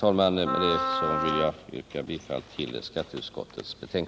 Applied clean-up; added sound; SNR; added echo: none; Wind instrument, woodwind instrument; 2 dB; none.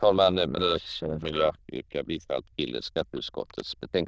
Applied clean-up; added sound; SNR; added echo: neural diffusion model UNIVERSE++.